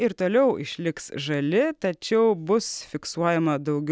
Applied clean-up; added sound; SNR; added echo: none; none; none; none.